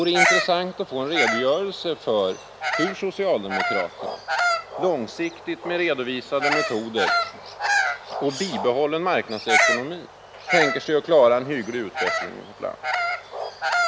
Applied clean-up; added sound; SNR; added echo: none; Bird vocalization, bird call, bird song; 1 dB; none.